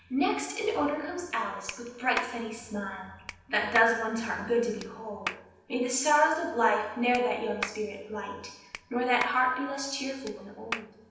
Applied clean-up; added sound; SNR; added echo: none; Clapping; 14 dB; reverberation time 0.9 s.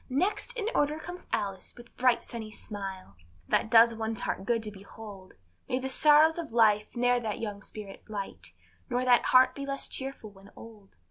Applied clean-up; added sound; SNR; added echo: none; none; none; none.